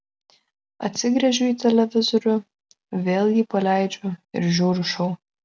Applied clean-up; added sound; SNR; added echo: none; none; none; none.